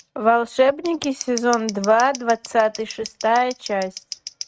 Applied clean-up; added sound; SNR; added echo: neural mask model RNNoise.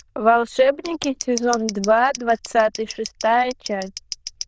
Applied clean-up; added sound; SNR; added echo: neural diffusion model UNIVERSE++.